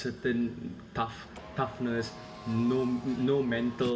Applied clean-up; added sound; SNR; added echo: none; Car; 16 dB; reverberation time 1.5 s.